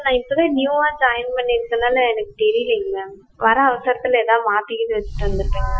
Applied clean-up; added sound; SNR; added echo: classical method Wiener filter.